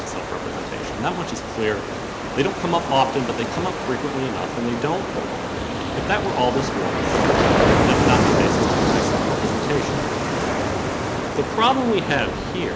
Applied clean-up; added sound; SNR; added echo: none; Ocean; -3 dB; none.